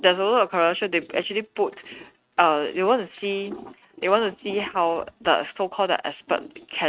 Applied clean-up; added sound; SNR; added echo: neural mask model RNNoise.